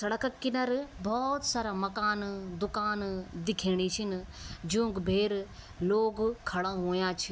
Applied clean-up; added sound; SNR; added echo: none; none; none; none.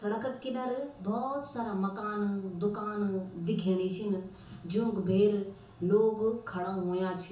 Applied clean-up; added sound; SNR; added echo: none; none; none; reverberation time 0.8 s.